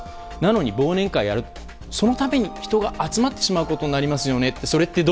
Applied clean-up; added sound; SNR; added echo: none; none; none; none.